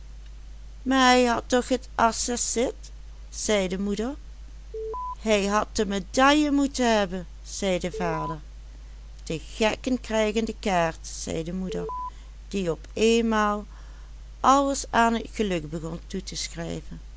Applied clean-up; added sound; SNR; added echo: none; Alarm; 7 dB; none.